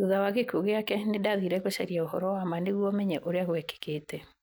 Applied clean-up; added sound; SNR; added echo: none; none; none; none.